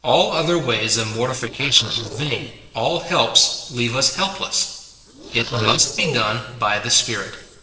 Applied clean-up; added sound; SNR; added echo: neural separator model SepFormer DNS4.